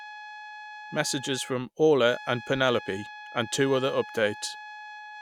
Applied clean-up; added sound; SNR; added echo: none; Trumpet; 15 dB; none.